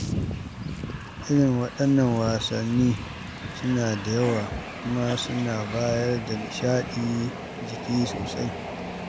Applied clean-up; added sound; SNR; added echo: none; Train; 8 dB; none.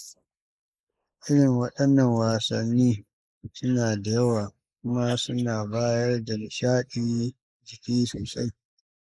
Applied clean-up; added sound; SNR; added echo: neural mask model Resemble Enhance denoiser.